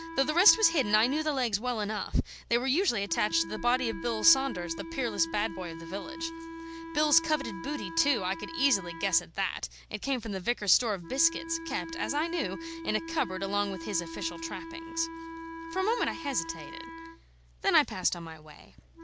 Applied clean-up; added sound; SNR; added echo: none; Wind instrument, woodwind instrument; 11 dB; none.